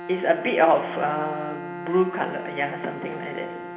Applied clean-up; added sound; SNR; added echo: none; Bowed string instrument; 10 dB; reverberation time 1.0 s.